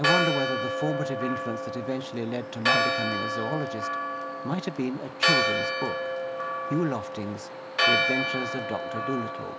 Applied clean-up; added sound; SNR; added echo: none; Church bell; -4 dB; none.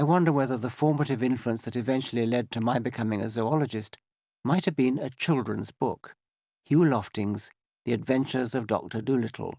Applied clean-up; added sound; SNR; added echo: none; none; none; none.